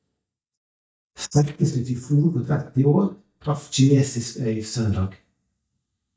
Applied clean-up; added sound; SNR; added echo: neural mask model DeepFilterNet 3.